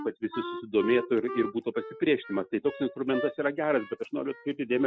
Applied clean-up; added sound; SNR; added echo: classical method Wiener filter.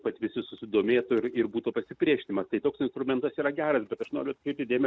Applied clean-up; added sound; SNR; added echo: none; none; none; none.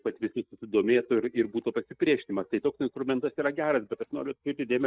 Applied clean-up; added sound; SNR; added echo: neural mask model DeepFilterNet 3.